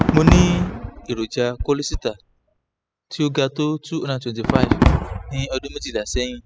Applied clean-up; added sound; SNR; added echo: classical method spectral subtraction.